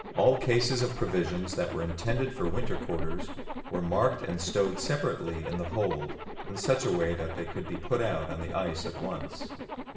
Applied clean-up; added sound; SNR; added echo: none; Zipper (clothing); 10 dB; reverberation time 0.8 s.